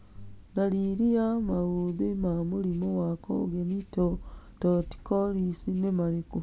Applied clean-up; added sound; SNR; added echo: none; Rattle (instrument); 14 dB; none.